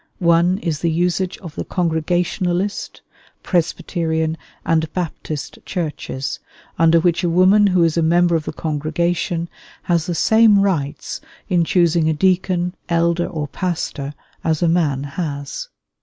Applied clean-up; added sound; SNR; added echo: none; none; none; none.